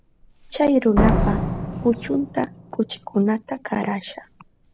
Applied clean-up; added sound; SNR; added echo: none; Slam; 4 dB; none.